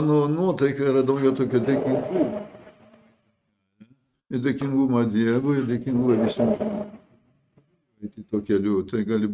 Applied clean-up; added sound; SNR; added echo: neural mask model RNNoise.